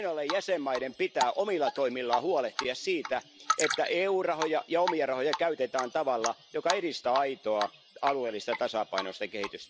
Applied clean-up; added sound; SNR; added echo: none; Drip; 8 dB; none.